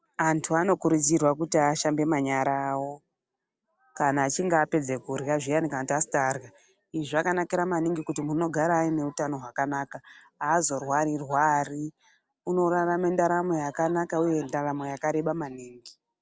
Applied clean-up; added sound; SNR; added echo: none; none; none; none.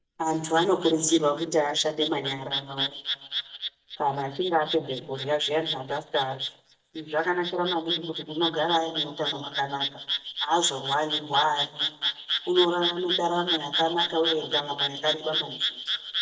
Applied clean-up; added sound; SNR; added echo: neural mask model DeepFilterNet 3.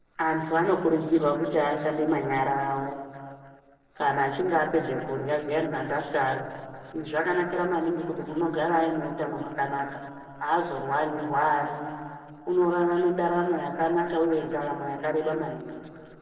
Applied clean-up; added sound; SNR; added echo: neural separator model SepFormer DNS4.